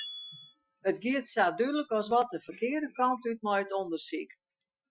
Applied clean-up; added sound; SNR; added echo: classical method Wiener filter.